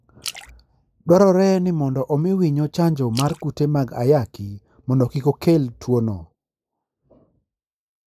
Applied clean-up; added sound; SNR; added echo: neural mask model Resemble Enhance denoiser.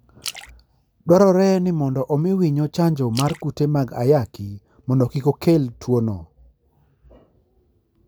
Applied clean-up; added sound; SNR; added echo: none; Splash, splatter; 20 dB; none.